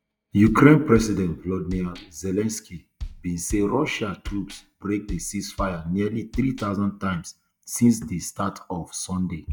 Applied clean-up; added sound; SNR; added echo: neural mask model DeepFilterNet 3.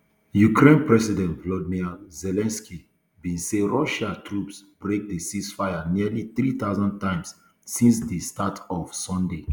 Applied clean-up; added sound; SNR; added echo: none; none; none; none.